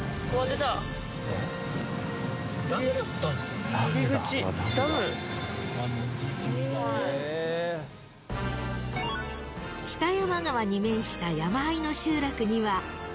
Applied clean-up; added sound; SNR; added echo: none; none; none; none.